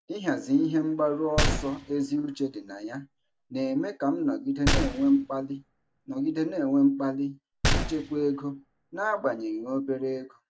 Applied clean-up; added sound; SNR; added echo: none; Gunshot, gunfire; 4 dB; none.